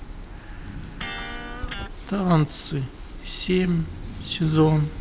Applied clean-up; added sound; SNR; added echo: none; Electric guitar; 14 dB; none.